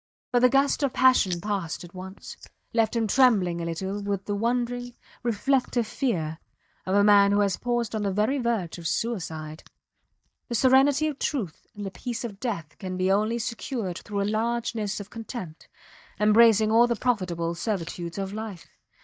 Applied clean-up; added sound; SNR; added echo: neural mask model DeepFilterNet 3.